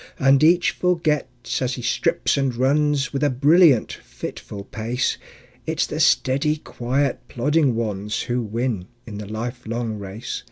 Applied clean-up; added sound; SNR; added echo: none; none; none; none.